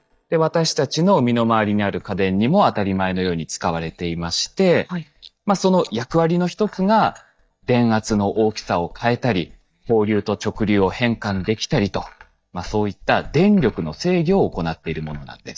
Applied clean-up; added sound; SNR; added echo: neural mask model DeepFilterNet 3.